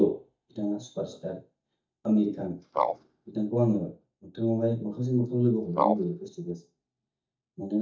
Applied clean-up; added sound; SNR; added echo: neural mask model DeepFilterNet 3.